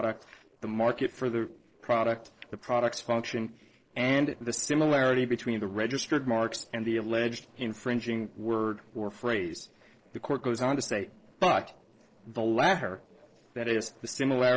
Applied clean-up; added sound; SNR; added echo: neural separator model SepFormer DNS4.